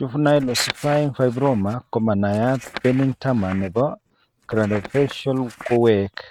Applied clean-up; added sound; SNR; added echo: neural mask model RNNoise.